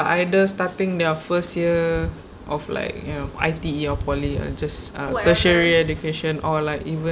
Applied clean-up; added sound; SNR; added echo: none; none; none; none.